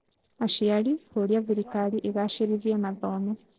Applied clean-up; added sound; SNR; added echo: neural separator model SepFormer DNS4.